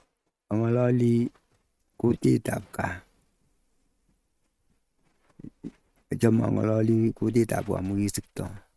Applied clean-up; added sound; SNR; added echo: neural mask model RNNoise.